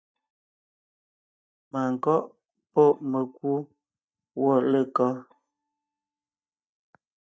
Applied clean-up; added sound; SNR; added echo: neural mask model DeepFilterNet 3.